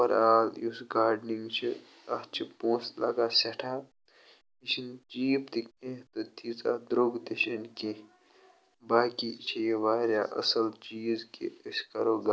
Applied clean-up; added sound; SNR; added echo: none; none; none; none.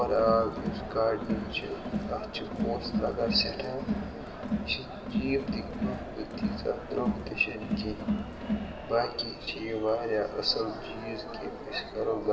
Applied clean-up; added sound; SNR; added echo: none; Crowd; 3 dB; reverberation time 2.9 s.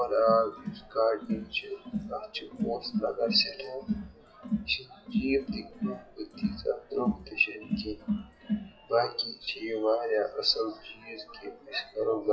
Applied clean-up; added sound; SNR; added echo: classical method WPE with log-MMSE.